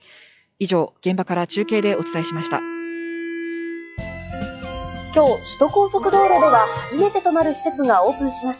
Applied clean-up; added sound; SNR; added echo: classical method log-MMSE.